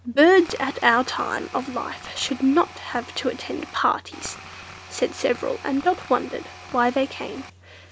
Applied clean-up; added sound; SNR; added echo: none; Tools; 18 dB; none.